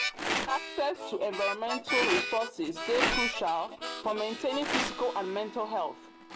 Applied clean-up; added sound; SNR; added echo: none; Harmonica + Rattle; 1 dB; none.